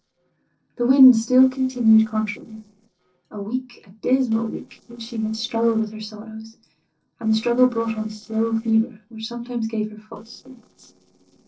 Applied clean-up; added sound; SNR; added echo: neural separator model SepFormer DNS4.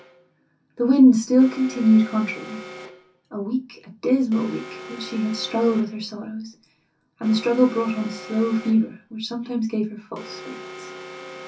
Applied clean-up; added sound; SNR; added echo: none; Alarm; 17 dB; reverberation time 0.3 s.